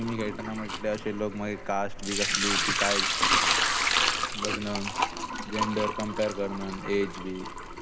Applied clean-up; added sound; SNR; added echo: none; Sink (filling or washing) / Liquid; -3 dB; none.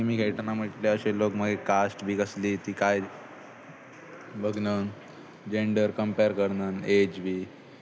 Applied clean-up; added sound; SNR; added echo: none; none; none; none.